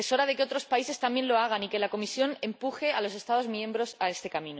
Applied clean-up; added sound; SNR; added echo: none; none; none; none.